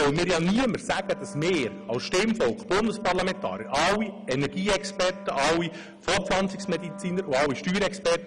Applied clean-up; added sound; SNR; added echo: none; Wind instrument, woodwind instrument; 16 dB; none.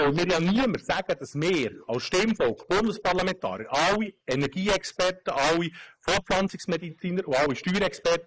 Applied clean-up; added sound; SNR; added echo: neural mask model Resemble Enhance denoiser.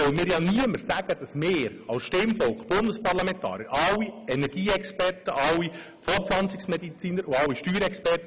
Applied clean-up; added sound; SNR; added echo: none; none; none; none.